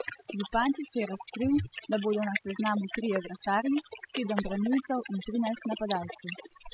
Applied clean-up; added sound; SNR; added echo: classical method spectral subtraction.